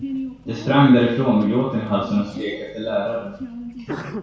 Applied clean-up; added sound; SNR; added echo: none; Sneeze; 12 dB; reverberation time 0.6 s.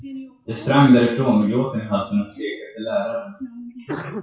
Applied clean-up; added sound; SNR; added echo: classical method WPE with log-MMSE.